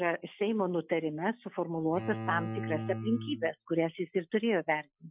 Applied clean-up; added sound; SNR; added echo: classical method Wiener filter.